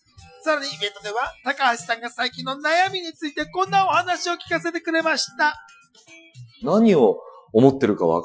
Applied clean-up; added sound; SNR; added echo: classical method Wiener filter.